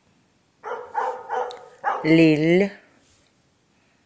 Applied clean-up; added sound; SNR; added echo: none; Bark; 7 dB; none.